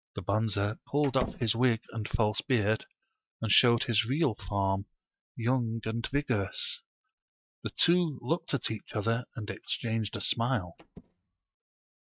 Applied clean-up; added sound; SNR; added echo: neural mask model RNNoise.